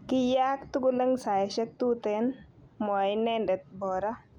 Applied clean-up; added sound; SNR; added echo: none; none; none; none.